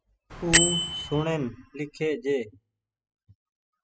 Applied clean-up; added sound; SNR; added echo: classical method spectral subtraction.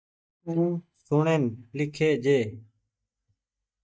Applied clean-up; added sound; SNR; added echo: neural mask model DeepFilterNet 3.